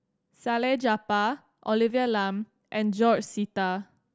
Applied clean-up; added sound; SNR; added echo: none; none; none; none.